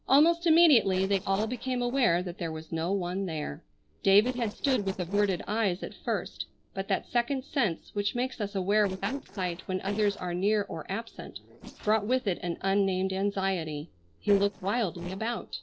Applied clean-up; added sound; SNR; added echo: neural separator model SepFormer DNS4.